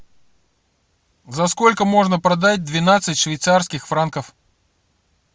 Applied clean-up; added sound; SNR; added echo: none; none; none; none.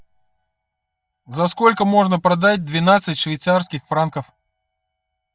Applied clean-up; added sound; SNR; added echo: neural mask model DeepFilterNet 3.